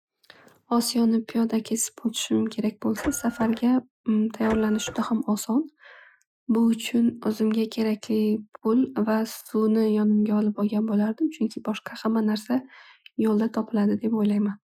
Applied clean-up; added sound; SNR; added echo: classical method Wiener filter.